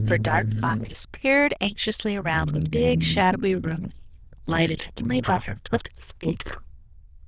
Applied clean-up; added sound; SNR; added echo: neural diffusion model UNIVERSE++.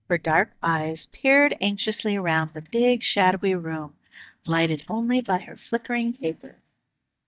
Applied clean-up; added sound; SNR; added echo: neural mask model DeepFilterNet 3.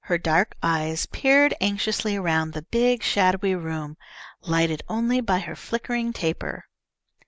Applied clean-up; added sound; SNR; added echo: none; none; none; none.